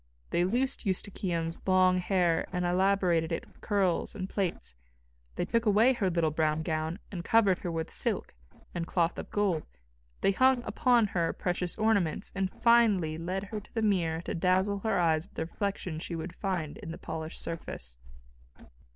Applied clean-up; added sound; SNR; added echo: neural separator model SepFormer DNS4.